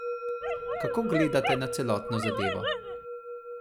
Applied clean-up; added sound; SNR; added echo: none; Dog + Musical instrument; 1 dB; none.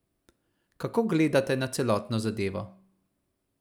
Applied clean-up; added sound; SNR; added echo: none; none; none; none.